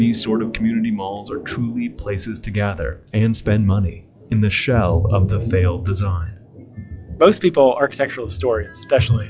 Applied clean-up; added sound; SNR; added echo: classical method log-MMSE.